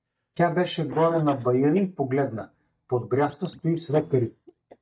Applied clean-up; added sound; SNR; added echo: neural mask model DeepFilterNet 3.